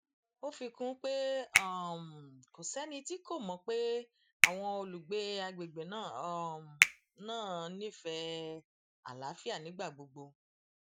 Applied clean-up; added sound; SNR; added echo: classical method Wiener filter.